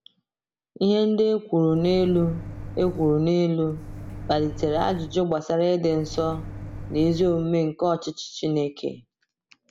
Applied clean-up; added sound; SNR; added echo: none; Microwave oven; 12 dB; none.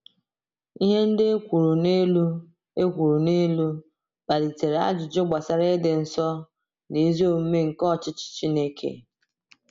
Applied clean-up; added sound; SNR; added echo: none; none; none; none.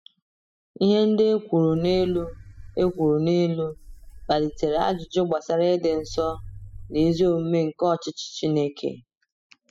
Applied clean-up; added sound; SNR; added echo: classical method spectral subtraction.